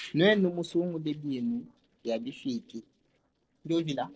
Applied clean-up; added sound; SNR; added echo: neural separator model SepFormer DNS4.